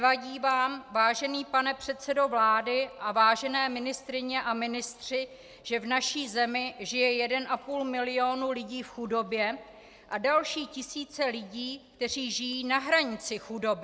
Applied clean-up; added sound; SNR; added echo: none; none; none; none.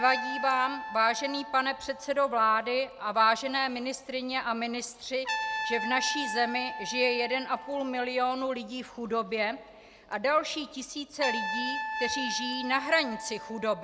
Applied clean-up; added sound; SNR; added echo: none; Trumpet; 8 dB; none.